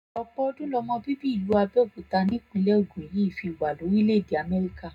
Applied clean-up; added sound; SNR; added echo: none; none; none; reverberation time 0.2 s.